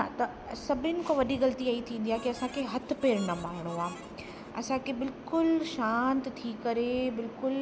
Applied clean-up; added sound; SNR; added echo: none; Harmonica; 18 dB; none.